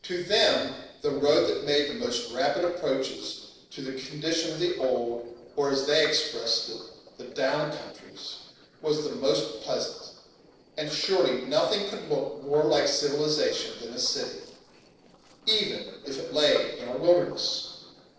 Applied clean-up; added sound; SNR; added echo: neural separator model SepFormer DNS4.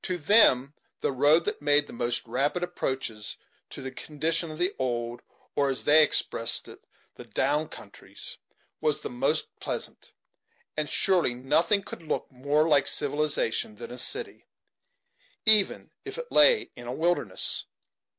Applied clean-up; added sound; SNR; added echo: none; none; none; none.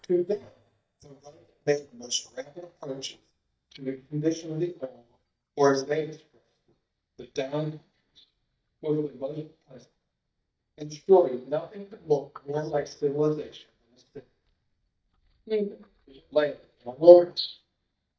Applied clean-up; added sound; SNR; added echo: neural mask model DeepFilterNet 3.